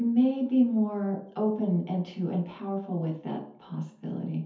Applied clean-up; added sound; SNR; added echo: none; none; none; reverberation time 0.5 s.